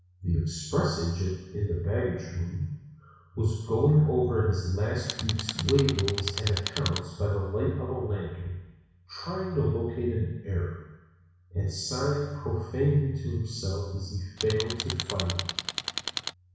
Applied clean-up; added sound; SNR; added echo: none; Tools; 6 dB; reverberation time 1.1 s.